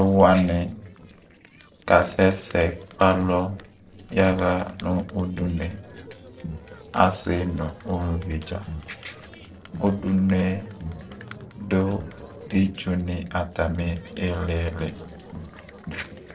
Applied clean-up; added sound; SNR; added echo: neural separator model SepFormer DNS4.